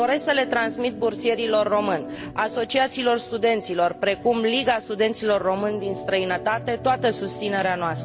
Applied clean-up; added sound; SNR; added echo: none; Organ; 12 dB; none.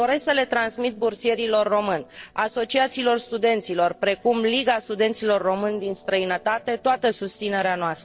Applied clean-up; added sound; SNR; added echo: neural separator model SepFormer DNS4.